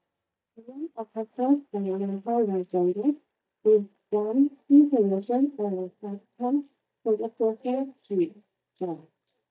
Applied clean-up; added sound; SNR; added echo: neural mask model DeepFilterNet 3.